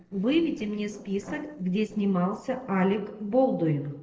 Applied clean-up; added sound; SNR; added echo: neural separator model SepFormer DNS4.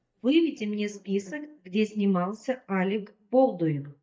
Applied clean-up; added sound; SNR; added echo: neural mask model DeepFilterNet 3.